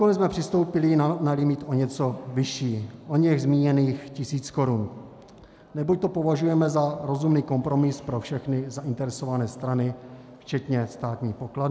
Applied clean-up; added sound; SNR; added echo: none; none; none; none.